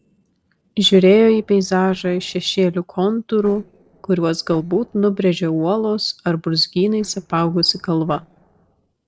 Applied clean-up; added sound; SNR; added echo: neural separator model SepFormer DNS4.